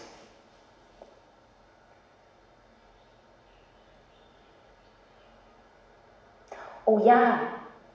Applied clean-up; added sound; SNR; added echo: none; none; none; reverberation time 1.0 s.